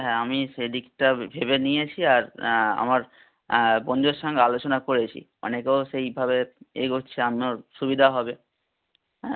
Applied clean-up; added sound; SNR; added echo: none; none; none; none.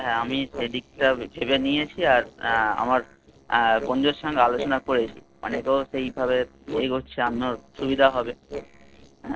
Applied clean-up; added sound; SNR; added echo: neural separator model SepFormer DNS4.